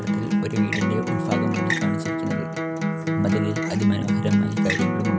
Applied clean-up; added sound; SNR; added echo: none; Acoustic guitar; -4 dB; none.